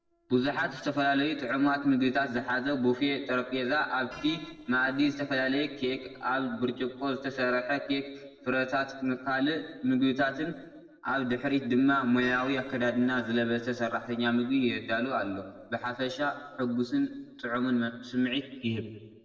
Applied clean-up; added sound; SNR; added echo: neural separator model SepFormer DNS4.